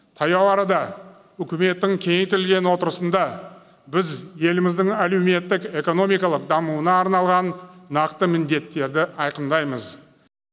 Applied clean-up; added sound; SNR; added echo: none; none; none; none.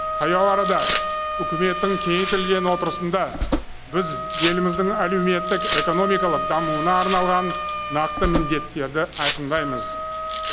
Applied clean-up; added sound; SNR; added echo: none; Domestic sounds, home sounds + Wind instrument, woodwind instrument; 1 dB; none.